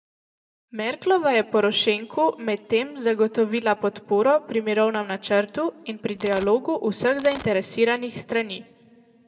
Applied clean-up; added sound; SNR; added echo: none; Domestic sounds, home sounds; 14 dB; reverberation time 0.3 s.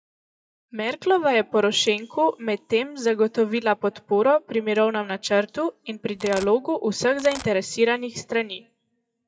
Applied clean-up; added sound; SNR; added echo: classical method WPE with log-MMSE.